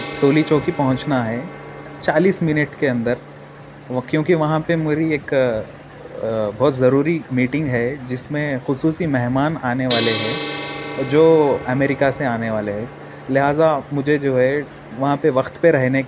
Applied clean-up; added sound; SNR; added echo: none; Gong; 15 dB; none.